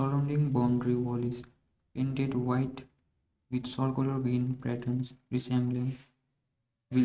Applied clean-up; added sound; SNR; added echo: neural mask model RNNoise.